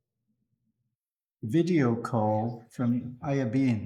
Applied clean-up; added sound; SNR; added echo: neural mask model Resemble Enhance denoiser.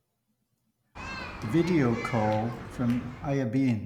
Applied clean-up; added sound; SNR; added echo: none; Human group actions; 11 dB; none.